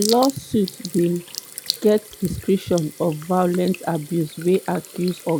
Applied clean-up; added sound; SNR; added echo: none; Sink (filling or washing) / Water tap, faucet; 13 dB; none.